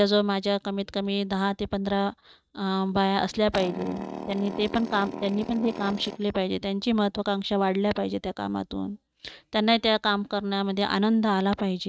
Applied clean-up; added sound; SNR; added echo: neural mask model RNNoise.